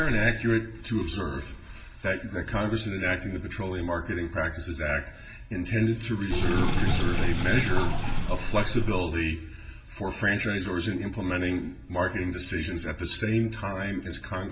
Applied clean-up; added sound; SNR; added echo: none; Sink (filling or washing); 2 dB; reverberation time 0.2 s.